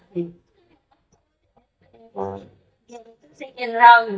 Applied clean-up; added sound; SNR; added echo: neural mask model DeepFilterNet 3.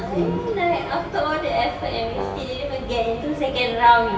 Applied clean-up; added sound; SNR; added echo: none; Brass instrument; 10 dB; reverberation time 2.3 s.